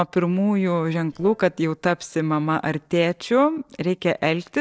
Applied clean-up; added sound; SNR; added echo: neural separator model SepFormer DNS4.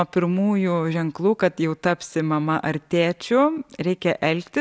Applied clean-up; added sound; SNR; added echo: none; none; none; none.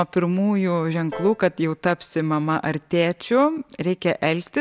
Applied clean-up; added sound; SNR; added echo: none; Piano; 19 dB; none.